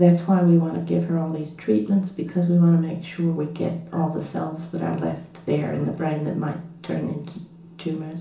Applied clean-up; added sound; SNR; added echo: none; none; none; reverberation time 0.7 s.